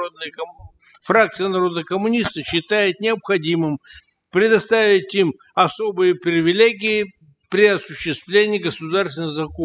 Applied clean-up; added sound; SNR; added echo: classical method spectral subtraction.